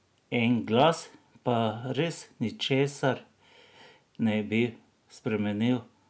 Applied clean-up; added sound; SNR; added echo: none; none; none; none.